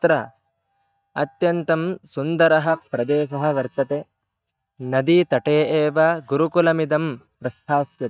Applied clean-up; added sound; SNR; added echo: neural mask model DeepFilterNet 3.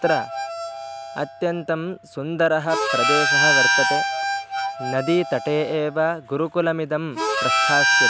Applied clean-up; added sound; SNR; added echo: none; Harmonica; -1 dB; none.